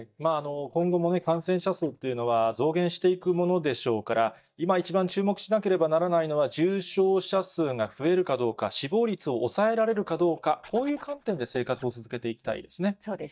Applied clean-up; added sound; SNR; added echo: neural mask model DeepFilterNet 3.